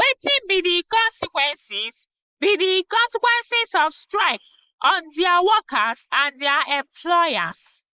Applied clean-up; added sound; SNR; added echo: neural mask model Resemble Enhance denoiser.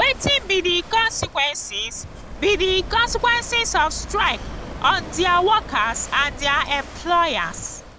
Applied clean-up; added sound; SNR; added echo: none; Walk, footsteps / Waves, surf / Wind; 13 dB; none.